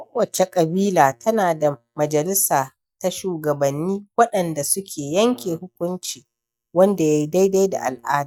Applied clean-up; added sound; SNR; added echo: neural mask model DeepFilterNet 3.